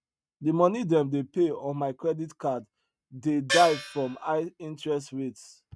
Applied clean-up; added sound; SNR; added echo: neural mask model RNNoise.